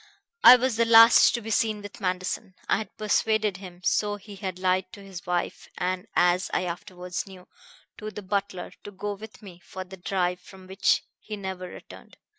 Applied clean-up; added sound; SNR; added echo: none; none; none; none.